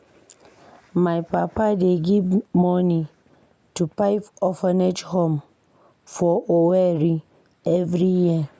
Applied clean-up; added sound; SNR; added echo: none; none; none; none.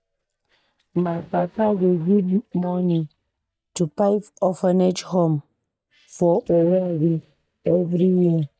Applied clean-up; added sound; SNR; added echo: neural mask model DeepFilterNet 3.